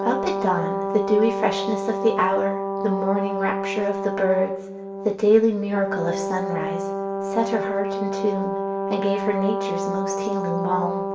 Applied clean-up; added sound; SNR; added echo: none; Brass instrument; 2 dB; reverberation time 0.7 s.